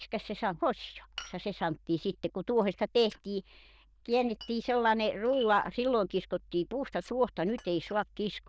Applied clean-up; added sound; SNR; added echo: neural diffusion model UNIVERSE++.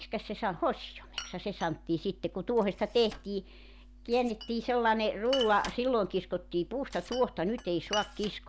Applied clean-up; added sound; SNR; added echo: none; Glass; 15 dB; none.